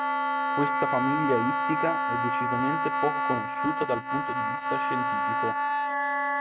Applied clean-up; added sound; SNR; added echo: neural mask model RNNoise.